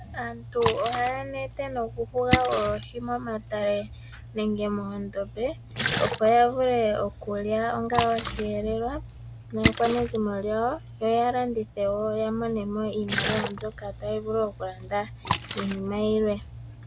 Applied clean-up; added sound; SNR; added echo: none; Splash, splatter; 6 dB; none.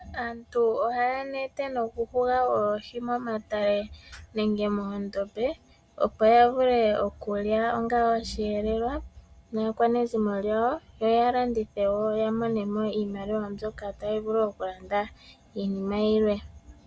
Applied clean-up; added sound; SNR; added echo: none; none; none; none.